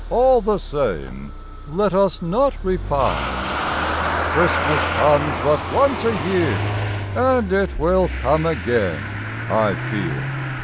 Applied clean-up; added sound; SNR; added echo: none; Engine starting / Motor vehicle (road); 4 dB; none.